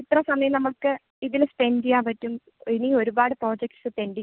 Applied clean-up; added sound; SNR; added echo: none; none; none; none.